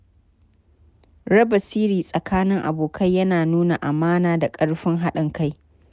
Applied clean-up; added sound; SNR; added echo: none; none; none; none.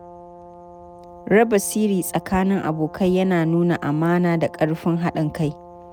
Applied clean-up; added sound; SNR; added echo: none; Brass instrument; 20 dB; none.